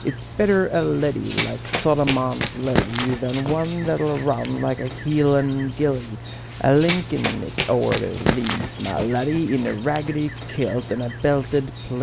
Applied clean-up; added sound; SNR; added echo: none; Run; 7 dB; none.